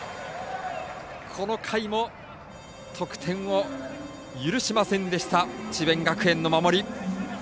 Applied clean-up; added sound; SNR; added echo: none; Harmonica; 19 dB; none.